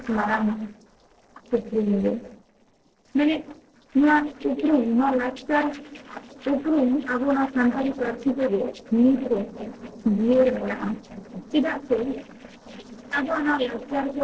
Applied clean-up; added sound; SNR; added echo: neural separator model SepFormer DNS4.